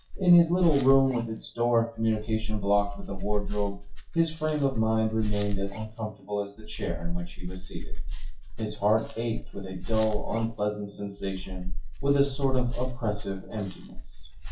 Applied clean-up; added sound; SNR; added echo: classical method WPE with log-MMSE.